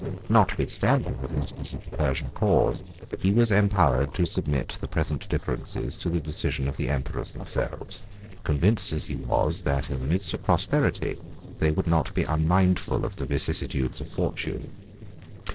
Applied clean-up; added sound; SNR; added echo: neural separator model SepFormer DNS4.